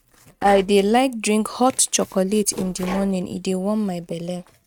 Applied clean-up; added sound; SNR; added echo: neural mask model RNNoise.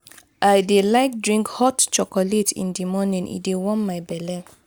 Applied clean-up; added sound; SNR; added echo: none; none; none; none.